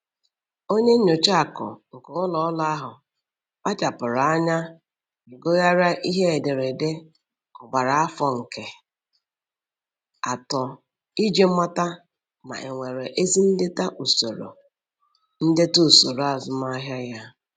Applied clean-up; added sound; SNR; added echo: none; none; none; none.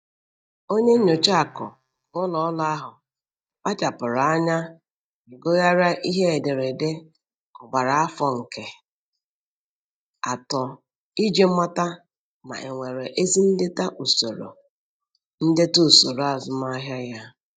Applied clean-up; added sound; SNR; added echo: neural mask model DeepFilterNet 3.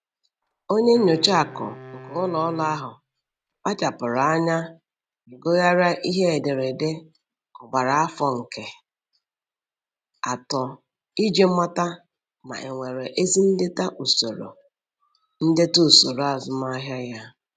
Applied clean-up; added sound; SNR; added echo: none; Wind instrument, woodwind instrument; 19 dB; none.